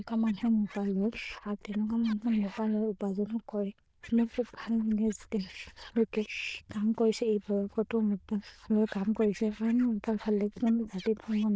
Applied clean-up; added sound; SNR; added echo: neural diffusion model UNIVERSE++.